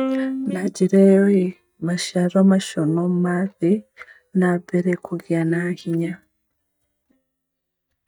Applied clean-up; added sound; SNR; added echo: neural mask model DeepFilterNet 3.